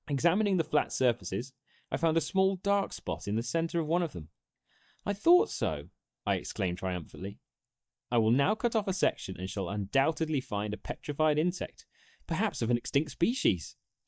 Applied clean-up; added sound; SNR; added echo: neural mask model DeepFilterNet 3.